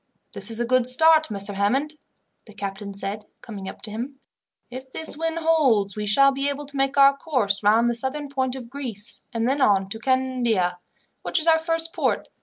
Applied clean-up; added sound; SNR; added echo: none; none; none; none.